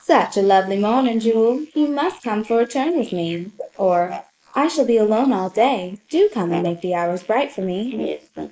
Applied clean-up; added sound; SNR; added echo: neural mask model Resemble Enhance denoiser.